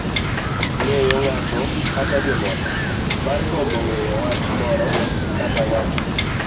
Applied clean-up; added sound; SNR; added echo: none; Wind / Boat, Water vehicle; -4 dB; reverberation time 0.2 s.